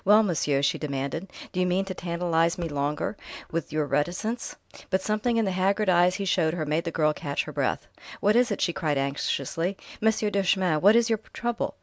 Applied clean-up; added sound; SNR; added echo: none; none; none; none.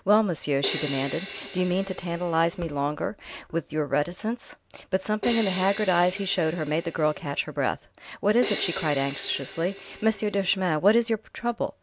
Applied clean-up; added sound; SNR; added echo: none; Crash cymbal; 9 dB; none.